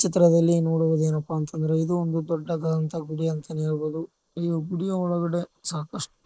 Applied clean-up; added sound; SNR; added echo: neural mask model Resemble Enhance denoiser.